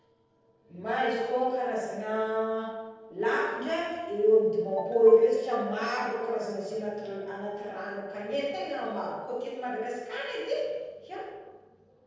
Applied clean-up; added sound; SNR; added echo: neural separator model SepFormer DNS4.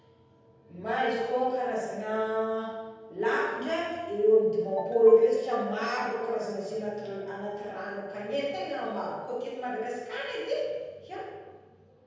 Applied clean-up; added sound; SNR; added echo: none; Ringtone; 14 dB; reverberation time 1.2 s.